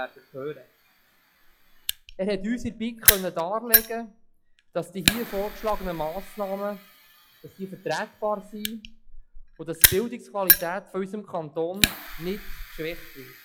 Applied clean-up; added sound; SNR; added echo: classical method log-MMSE.